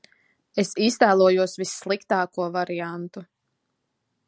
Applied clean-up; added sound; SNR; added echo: none; none; none; none.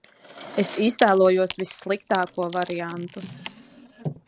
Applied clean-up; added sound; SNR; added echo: none; Drawer open or close + Wood; 14 dB; none.